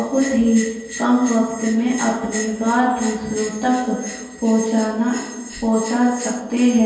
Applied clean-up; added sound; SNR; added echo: none; Bell; 14 dB; reverberation time 1.2 s.